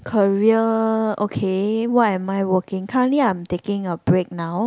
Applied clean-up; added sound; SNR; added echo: none; none; none; none.